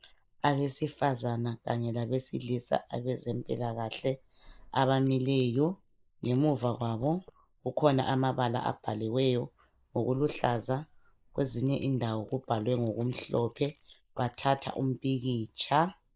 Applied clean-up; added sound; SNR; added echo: neural mask model Resemble Enhance denoiser.